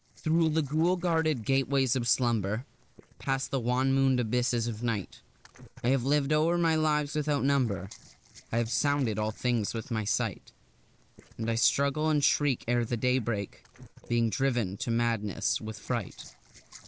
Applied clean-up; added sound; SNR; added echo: neural separator model SepFormer DNS4.